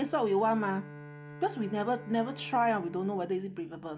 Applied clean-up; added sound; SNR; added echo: none; Bowed string instrument; 16 dB; none.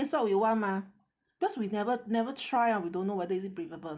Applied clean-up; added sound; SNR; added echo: none; none; none; none.